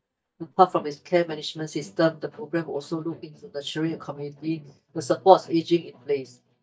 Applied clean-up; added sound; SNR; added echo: neural mask model DeepFilterNet 3.